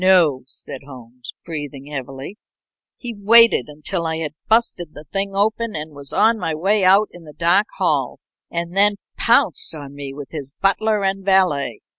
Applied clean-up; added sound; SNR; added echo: none; none; none; none.